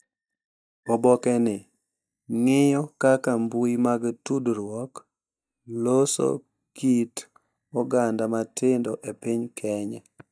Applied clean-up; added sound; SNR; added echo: neural mask model DeepFilterNet 3.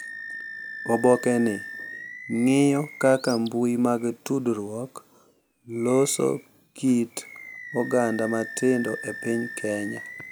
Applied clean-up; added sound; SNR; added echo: none; Animal; 14 dB; none.